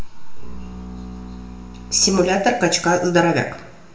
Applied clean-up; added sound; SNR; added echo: none; Bowed string instrument; 15 dB; reverberation time 0.8 s.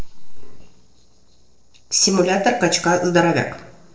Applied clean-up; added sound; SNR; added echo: neural separator model SepFormer DNS4.